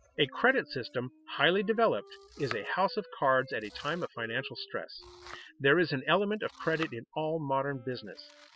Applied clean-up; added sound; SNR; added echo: classical method spectral subtraction.